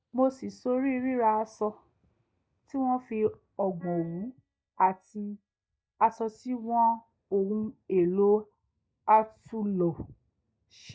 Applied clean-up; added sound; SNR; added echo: neural mask model DeepFilterNet 3.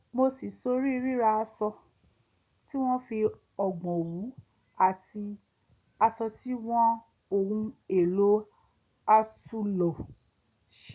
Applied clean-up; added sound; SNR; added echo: none; none; none; none.